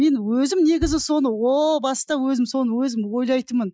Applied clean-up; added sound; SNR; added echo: classical method Wiener filter.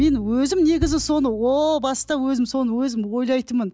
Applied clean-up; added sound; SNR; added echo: none; Bass drum + Bowed string instrument; 16 dB; none.